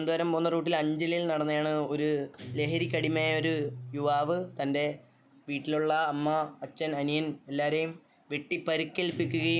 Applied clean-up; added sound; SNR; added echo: none; Guitar; 15 dB; none.